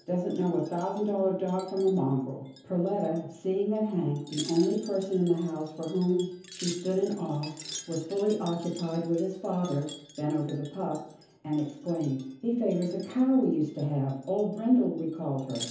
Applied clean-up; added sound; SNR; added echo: none; Wind chime; 19 dB; reverberation time 0.7 s.